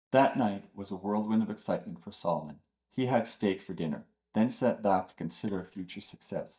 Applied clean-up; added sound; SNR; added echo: neural mask model DeepFilterNet 3.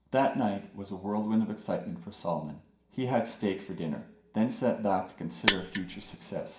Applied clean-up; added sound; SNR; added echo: none; Mechanisms; 0 dB; reverberation time 0.5 s.